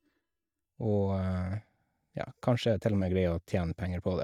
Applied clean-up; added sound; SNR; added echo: neural mask model DeepFilterNet 3.